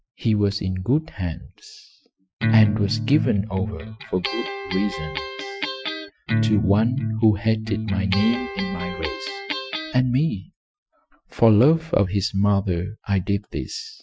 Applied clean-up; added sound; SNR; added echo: classical method Wiener filter.